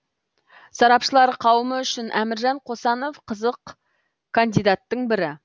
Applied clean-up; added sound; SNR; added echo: none; none; none; none.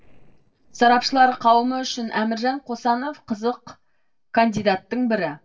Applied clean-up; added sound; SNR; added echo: neural separator model SepFormer DNS4.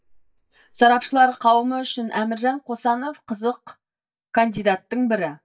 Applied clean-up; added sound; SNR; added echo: neural mask model DeepFilterNet 3.